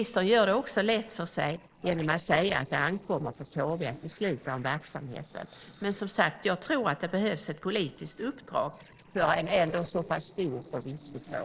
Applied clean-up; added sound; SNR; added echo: neural separator model SepFormer DNS4.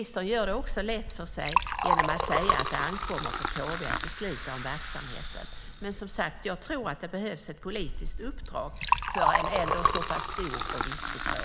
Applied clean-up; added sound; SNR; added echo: none; Liquid; -3 dB; none.